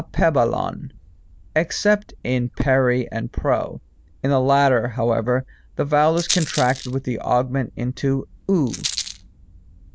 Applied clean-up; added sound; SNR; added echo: none; Rattle; 15 dB; none.